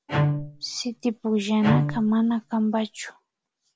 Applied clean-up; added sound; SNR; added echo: none; Bowed string instrument; 2 dB; none.